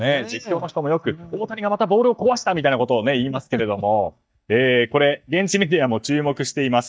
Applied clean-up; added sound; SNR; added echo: neural mask model DeepFilterNet 3.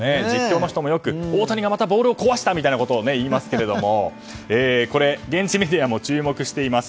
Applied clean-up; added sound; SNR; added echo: none; none; none; none.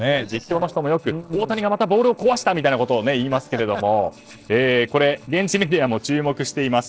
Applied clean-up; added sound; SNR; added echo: neural separator model SepFormer DNS4.